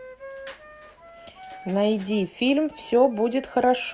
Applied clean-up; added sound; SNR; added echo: none; Wind instrument, woodwind instrument; 20 dB; none.